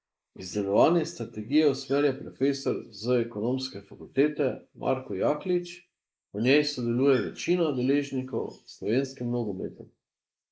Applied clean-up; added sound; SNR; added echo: neural mask model Resemble Enhance denoiser.